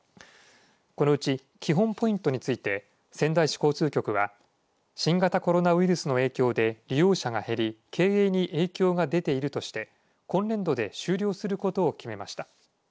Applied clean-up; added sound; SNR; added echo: none; none; none; none.